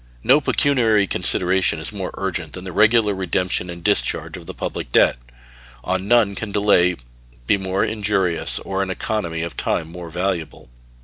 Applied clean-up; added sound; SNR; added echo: none; none; none; none.